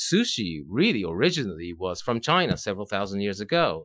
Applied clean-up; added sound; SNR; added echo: classical method Wiener filter.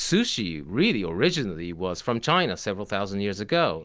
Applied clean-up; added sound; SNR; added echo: none; none; none; none.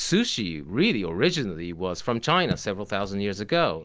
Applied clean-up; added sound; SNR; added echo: none; Raindrop / Drip; 14 dB; none.